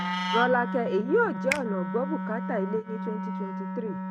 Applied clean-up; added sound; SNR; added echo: neural mask model RNNoise.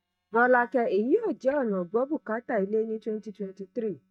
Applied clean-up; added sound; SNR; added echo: neural mask model DeepFilterNet 3.